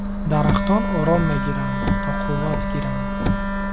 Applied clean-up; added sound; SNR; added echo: none; Car + Wind instrument, woodwind instrument; -3 dB; none.